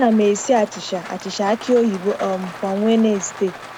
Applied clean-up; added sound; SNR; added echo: none; Rain; 16 dB; none.